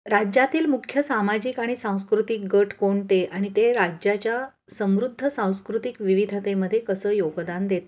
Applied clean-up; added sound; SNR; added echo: none; none; none; none.